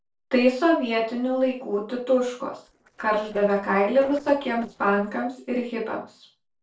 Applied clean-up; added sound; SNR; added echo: neural separator model SepFormer DNS4.